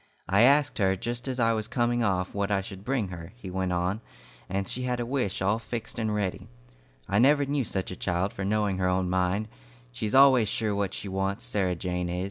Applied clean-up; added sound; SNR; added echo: none; none; none; none.